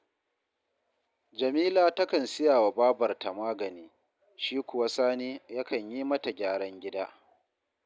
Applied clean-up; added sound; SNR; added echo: none; none; none; none.